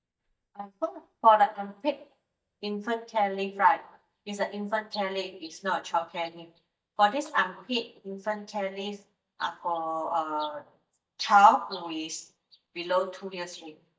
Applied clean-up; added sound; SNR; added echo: neural mask model DeepFilterNet 3.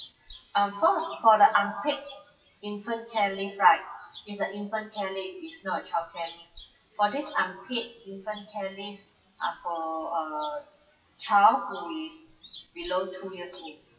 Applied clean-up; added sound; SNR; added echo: classical method WPE with log-MMSE.